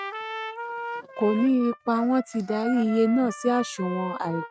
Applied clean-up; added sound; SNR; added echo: neural mask model RNNoise.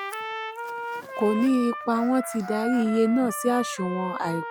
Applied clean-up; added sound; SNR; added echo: none; Trumpet; 9 dB; none.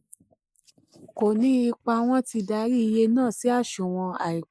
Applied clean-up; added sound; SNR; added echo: neural mask model Resemble Enhance denoiser.